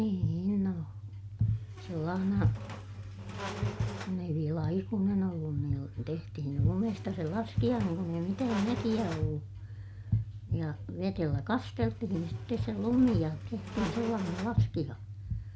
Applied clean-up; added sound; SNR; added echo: none; Squeak; 14 dB; none.